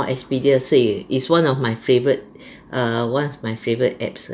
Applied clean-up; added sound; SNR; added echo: none; none; none; none.